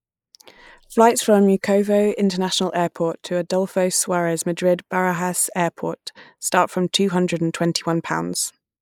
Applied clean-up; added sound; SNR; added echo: neural mask model Resemble Enhance denoiser.